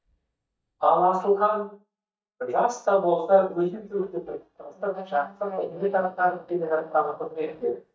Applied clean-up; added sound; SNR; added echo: neural mask model DeepFilterNet 3.